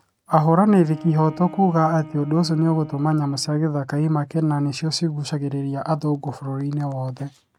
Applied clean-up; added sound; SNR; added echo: neural mask model RNNoise.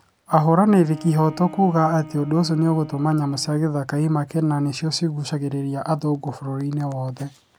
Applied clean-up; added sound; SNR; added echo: none; Bowed string instrument; 19 dB; none.